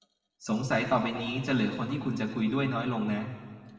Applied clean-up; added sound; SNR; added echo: none; none; none; reverberation time 1.8 s.